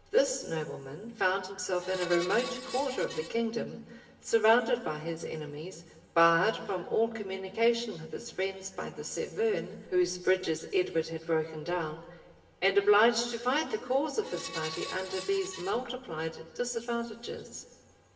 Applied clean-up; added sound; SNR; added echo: none; Screech; 12 dB; reverberation time 1.4 s.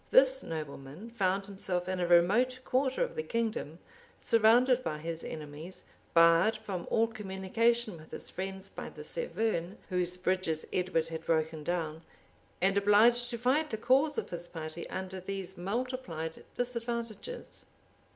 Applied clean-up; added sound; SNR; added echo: none; none; none; none.